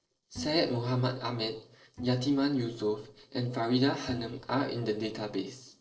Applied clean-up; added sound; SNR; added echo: neural separator model SepFormer DNS4.